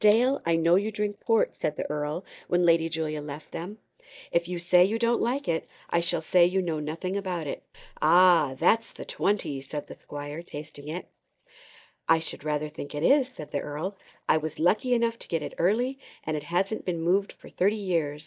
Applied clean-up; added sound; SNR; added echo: neural mask model DeepFilterNet 3.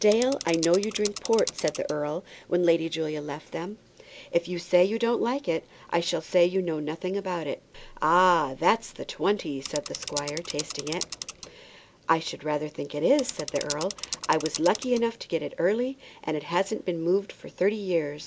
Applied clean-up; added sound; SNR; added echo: none; Mechanisms / Bicycle; 11 dB; none.